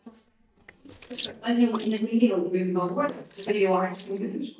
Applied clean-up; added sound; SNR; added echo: neural mask model DeepFilterNet 3.